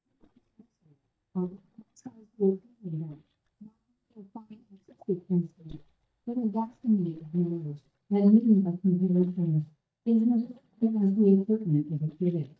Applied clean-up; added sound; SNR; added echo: neural mask model DeepFilterNet 3.